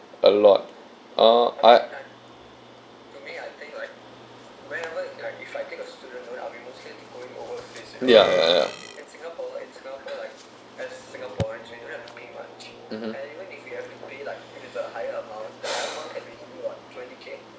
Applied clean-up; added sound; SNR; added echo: none; Burping, eructation; 9 dB; none.